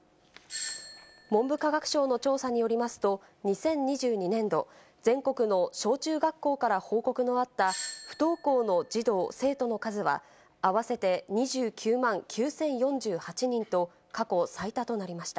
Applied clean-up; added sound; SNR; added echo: none; Doorbell; 15 dB; none.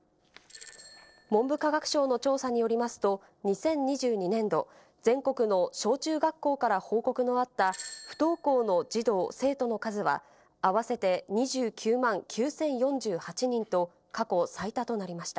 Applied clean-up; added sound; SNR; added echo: neural separator model SepFormer DNS4.